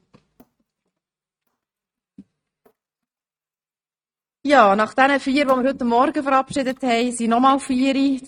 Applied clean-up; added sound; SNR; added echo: neural mask model RNNoise.